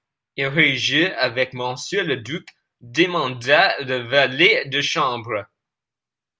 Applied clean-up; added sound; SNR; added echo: none; none; none; none.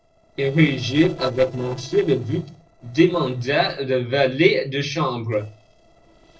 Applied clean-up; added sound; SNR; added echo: neural separator model SepFormer DNS4.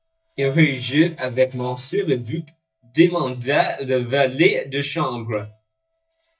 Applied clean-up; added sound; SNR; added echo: neural mask model DeepFilterNet 3.